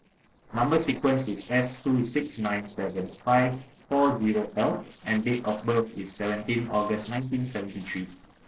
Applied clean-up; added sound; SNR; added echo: neural separator model SepFormer DNS4.